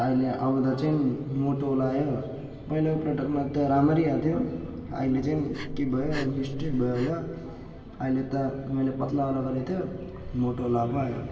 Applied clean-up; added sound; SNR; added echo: none; Breathing; 9 dB; reverberation time 2.1 s.